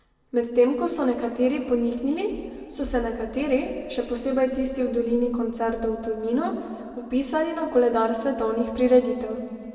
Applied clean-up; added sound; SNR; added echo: none; none; none; reverberation time 2.2 s.